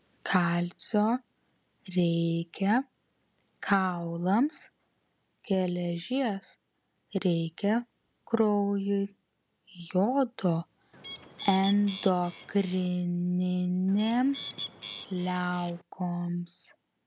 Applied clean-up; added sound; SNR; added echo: none; Bird; 12 dB; none.